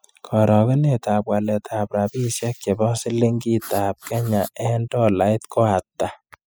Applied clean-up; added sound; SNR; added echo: classical method spectral subtraction.